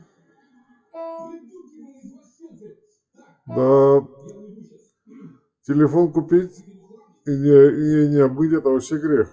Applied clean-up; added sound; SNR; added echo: classical method WPE with log-MMSE.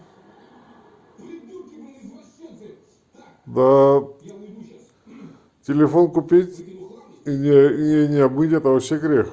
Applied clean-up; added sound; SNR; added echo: none; none; none; none.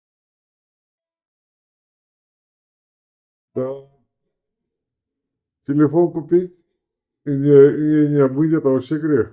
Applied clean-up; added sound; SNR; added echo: neural mask model DeepFilterNet 3.